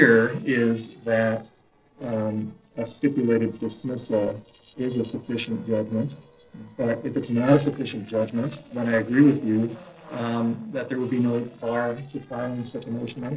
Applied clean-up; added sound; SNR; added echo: neural separator model SepFormer DNS4.